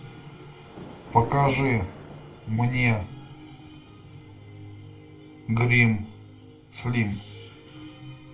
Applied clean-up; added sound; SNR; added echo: none; Thunder; 18 dB; reverberation time 0.2 s.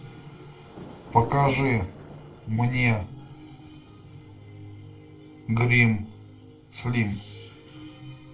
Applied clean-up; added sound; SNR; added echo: neural separator model SepFormer DNS4.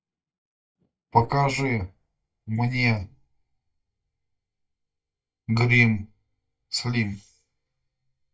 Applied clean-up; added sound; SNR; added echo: neural mask model DeepFilterNet 3.